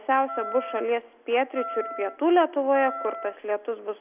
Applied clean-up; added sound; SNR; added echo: none; Wind instrument, woodwind instrument; 11 dB; none.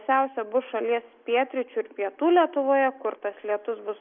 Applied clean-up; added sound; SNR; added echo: neural mask model Resemble Enhance denoiser.